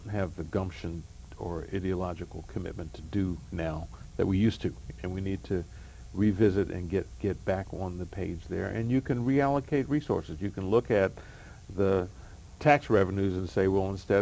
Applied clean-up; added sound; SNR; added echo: none; none; none; none.